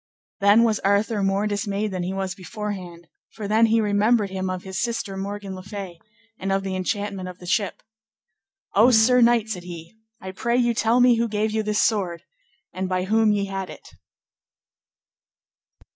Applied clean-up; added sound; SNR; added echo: neural mask model DeepFilterNet 3.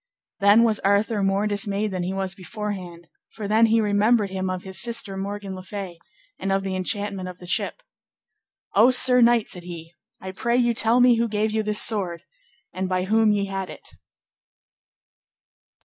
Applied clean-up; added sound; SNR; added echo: neural mask model Resemble Enhance denoiser.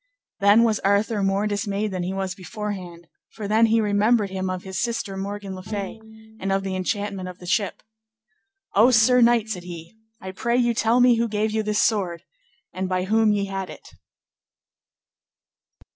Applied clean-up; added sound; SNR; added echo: neural separator model SepFormer DNS4.